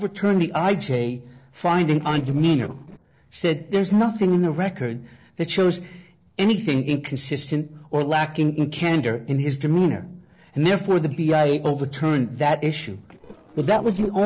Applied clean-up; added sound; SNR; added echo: neural separator model SepFormer DNS4.